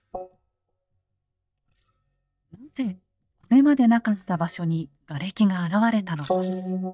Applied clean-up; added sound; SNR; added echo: neural mask model DeepFilterNet 3.